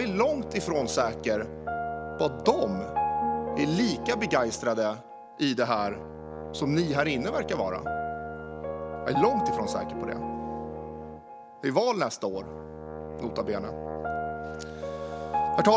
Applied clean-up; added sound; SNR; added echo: none; Brass instrument + Piano; 4 dB; none.